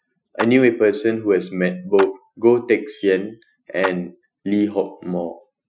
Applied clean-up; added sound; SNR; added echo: classical method Wiener filter.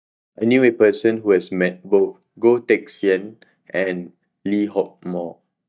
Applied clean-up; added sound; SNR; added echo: neural mask model DeepFilterNet 3.